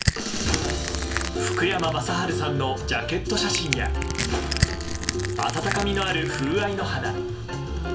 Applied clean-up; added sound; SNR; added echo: none; Crushing; 7 dB; reverberation time 0.3 s.